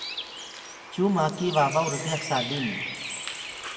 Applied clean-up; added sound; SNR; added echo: none; Bird; 7 dB; reverberation time 1.2 s.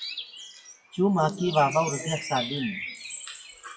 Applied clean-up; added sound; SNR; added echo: classical method WPE with log-MMSE.